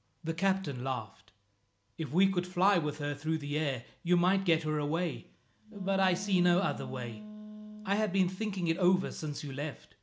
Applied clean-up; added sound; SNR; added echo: none; Wind instrument, woodwind instrument; 14 dB; none.